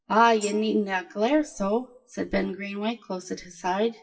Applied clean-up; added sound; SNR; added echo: classical method WPE with log-MMSE.